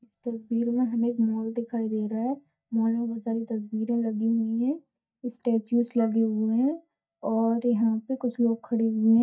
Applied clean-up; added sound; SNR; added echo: neural mask model DeepFilterNet 3.